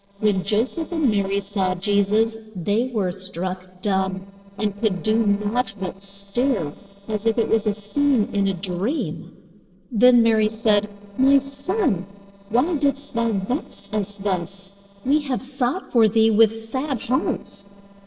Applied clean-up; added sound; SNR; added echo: neural separator model SepFormer DNS4.